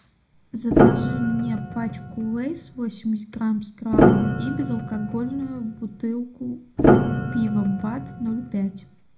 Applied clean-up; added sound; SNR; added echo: none; Piano; -4 dB; reverberation time 0.2 s.